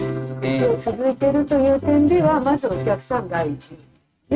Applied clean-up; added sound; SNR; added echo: neural mask model RNNoise.